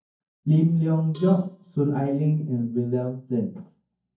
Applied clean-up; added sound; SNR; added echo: neural mask model DeepFilterNet 3.